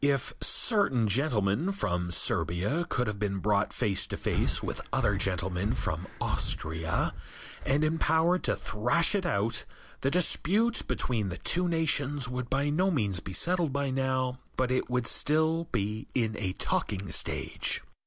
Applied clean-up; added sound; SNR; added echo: none; Breathing; 5 dB; none.